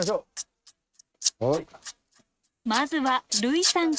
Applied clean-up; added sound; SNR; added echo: neural mask model RNNoise.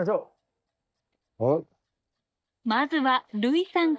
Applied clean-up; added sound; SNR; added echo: neural mask model DeepFilterNet 3.